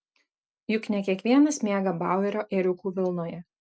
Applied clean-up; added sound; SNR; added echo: none; none; none; none.